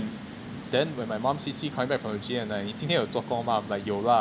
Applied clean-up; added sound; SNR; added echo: none; none; none; none.